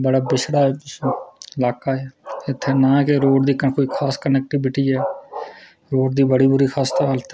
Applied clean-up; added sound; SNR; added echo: none; none; none; none.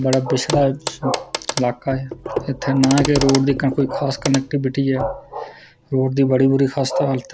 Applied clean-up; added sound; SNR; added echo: none; Clock; 10 dB; none.